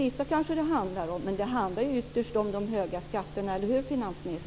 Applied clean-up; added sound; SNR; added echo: none; none; none; none.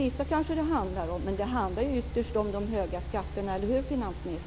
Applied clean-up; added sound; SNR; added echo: none; Truck; 8 dB; none.